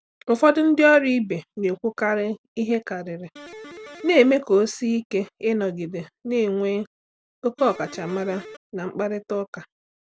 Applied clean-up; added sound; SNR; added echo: none; Electric guitar; 17 dB; none.